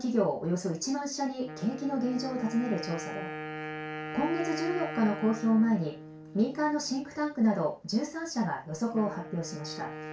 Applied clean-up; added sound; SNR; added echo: none; Wind instrument, woodwind instrument; 11 dB; reverberation time 0.2 s.